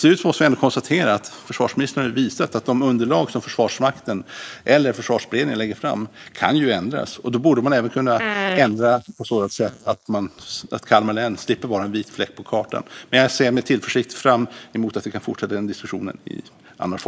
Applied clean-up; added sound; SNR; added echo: neural mask model Resemble Enhance denoiser.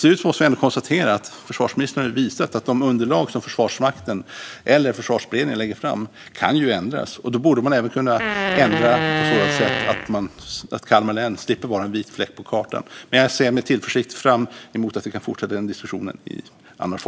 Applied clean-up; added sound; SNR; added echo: none; Fart; 2 dB; none.